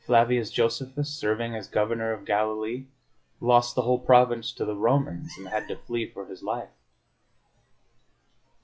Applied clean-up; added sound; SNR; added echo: classical method log-MMSE.